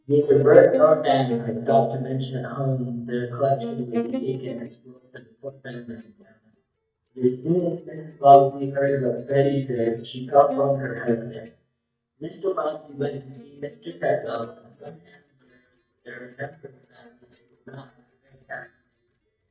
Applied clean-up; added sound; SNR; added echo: neural mask model DeepFilterNet 3.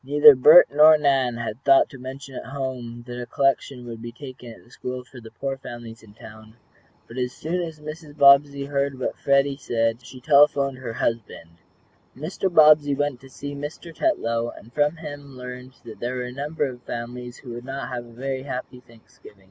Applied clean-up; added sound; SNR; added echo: none; none; none; none.